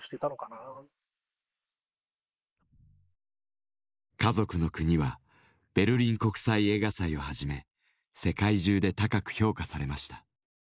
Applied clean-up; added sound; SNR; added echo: neural mask model Resemble Enhance denoiser.